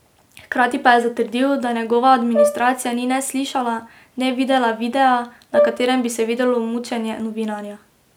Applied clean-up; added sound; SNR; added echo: none; Brass instrument; 3 dB; none.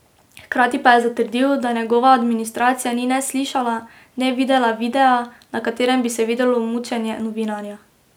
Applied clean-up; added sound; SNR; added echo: none; none; none; none.